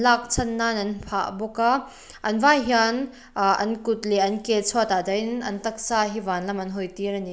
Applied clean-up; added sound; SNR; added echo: none; none; none; none.